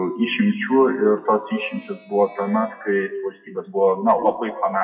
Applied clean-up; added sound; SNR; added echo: classical method WPE with log-MMSE.